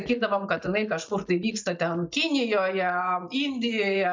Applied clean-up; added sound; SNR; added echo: neural mask model DeepFilterNet 3.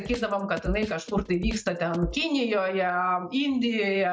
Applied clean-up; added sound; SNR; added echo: neural mask model RNNoise.